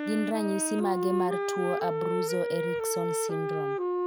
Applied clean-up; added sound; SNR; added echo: none; Wind instrument, woodwind instrument; -2 dB; none.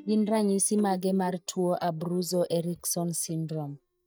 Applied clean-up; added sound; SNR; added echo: neural mask model DeepFilterNet 3.